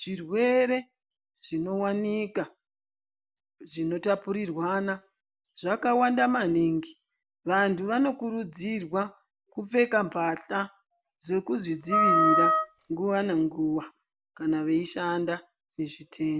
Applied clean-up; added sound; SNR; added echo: none; Wind instrument, woodwind instrument; -4 dB; none.